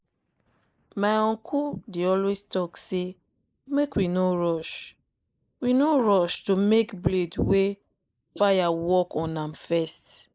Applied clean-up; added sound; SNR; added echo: neural mask model Resemble Enhance denoiser.